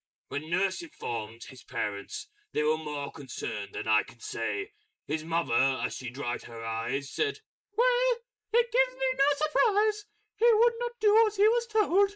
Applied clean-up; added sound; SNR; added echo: neural mask model Resemble Enhance denoiser.